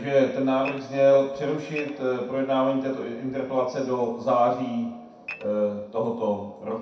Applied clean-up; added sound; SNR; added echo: none; Dishes, pots, and pans / Glass; 14 dB; reverberation time 0.6 s.